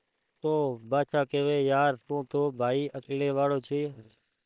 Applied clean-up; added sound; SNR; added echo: neural separator model SepFormer WHAM!.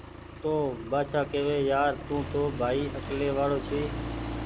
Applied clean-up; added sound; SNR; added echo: none; Accelerating, revving, vroom; 8 dB; none.